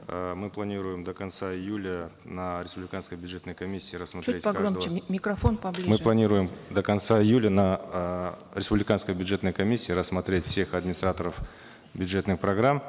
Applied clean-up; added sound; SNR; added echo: none; none; none; none.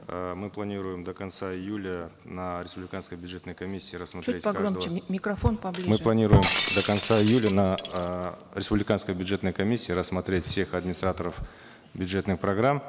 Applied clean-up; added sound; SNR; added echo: none; Shatter; 2 dB; none.